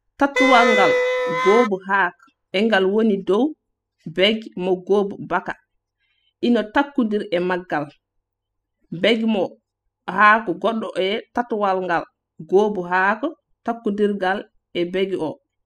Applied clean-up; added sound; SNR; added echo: classical method spectral subtraction.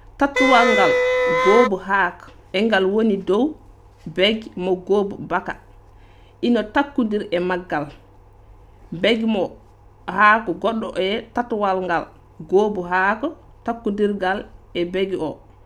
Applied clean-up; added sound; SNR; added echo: none; Wind instrument, woodwind instrument; -2 dB; none.